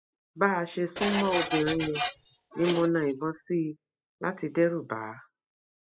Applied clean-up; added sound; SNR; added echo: classical method spectral subtraction.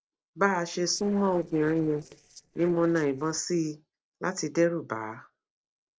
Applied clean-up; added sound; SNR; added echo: neural separator model SepFormer DNS4.